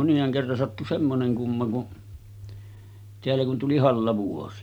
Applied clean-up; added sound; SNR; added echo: none; none; none; none.